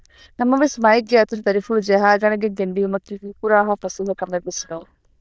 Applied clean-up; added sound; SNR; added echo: neural diffusion model UNIVERSE++.